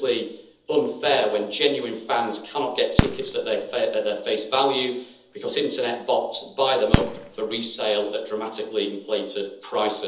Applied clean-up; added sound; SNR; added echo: none; Fireworks; 7 dB; reverberation time 0.7 s.